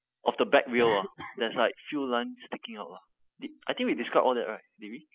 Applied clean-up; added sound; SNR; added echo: classical method spectral subtraction.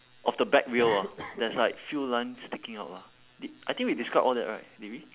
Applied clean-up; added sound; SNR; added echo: none; Cough; 16 dB; none.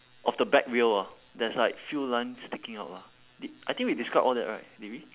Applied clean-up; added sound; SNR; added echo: none; none; none; none.